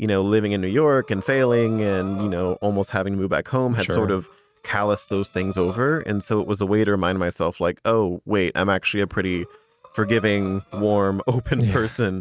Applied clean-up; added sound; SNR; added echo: neural mask model RNNoise.